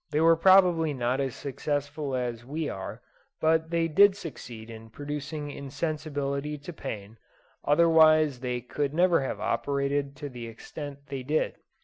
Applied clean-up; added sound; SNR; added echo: none; none; none; none.